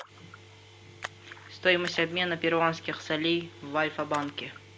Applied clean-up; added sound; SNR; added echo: none; Splash, splatter; 18 dB; none.